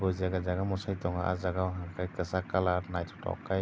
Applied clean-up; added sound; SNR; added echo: none; none; none; none.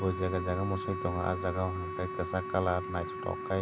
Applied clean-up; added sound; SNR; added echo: none; Wind instrument, woodwind instrument; 6 dB; none.